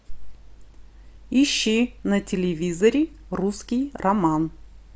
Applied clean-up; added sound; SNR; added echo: none; none; none; none.